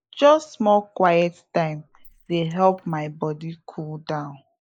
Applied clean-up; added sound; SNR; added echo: neural mask model Resemble Enhance denoiser.